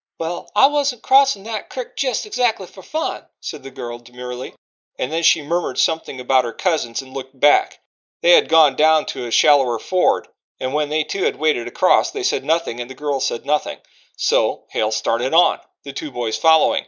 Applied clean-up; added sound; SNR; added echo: neural mask model Resemble Enhance denoiser.